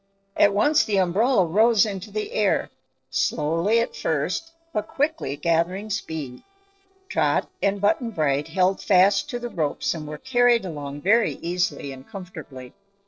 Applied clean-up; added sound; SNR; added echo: neural separator model SepFormer DNS4.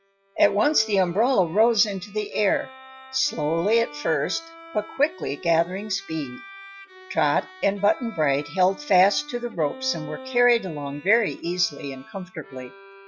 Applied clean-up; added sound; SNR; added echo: classical method log-MMSE.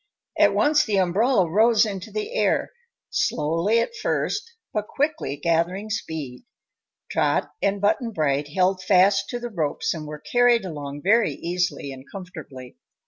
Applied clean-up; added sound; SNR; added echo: none; none; none; none.